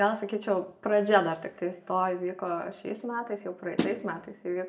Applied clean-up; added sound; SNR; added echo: none; Snare drum; 3 dB; reverberation time 0.5 s.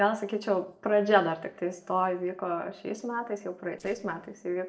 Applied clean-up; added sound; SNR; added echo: neural separator model SepFormer DNS4.